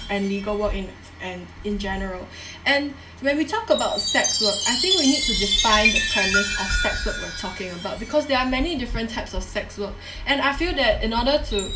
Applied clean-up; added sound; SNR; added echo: none; Chime; 3 dB; reverberation time 0.3 s.